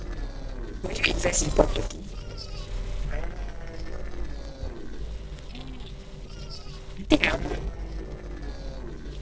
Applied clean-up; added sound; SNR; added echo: neural separator model SepFormer DNS4.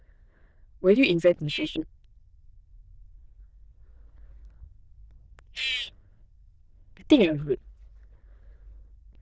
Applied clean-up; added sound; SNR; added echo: neural diffusion model UNIVERSE++.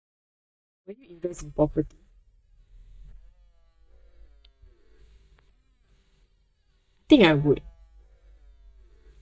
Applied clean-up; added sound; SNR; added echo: neural mask model DeepFilterNet 3.